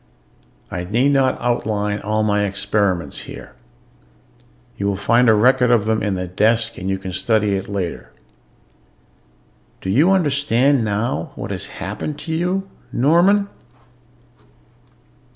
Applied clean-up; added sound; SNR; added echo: none; none; none; none.